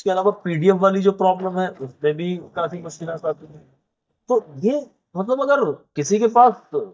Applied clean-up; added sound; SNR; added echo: neural mask model DeepFilterNet 3.